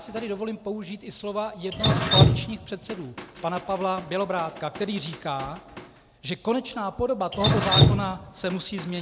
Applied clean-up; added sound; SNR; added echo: none; Drip; -3 dB; none.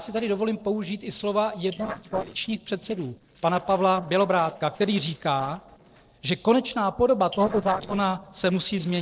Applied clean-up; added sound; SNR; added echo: neural separator model SepFormer DNS4.